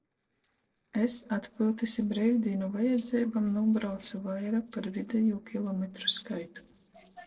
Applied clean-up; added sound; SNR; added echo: neural separator model SepFormer DNS4.